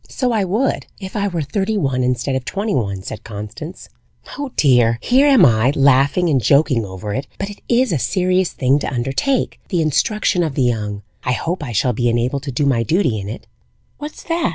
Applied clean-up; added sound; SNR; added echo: none; none; none; none.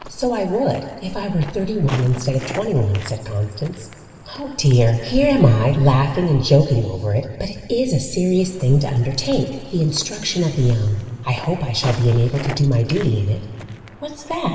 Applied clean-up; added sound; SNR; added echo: none; Walk, footsteps; 20 dB; reverberation time 2.1 s.